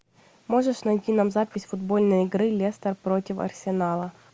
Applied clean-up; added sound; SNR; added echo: none; none; none; none.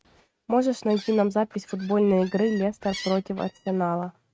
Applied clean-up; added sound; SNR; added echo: neural mask model RNNoise.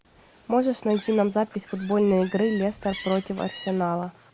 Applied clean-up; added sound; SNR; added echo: none; Gull, seagull; 17 dB; none.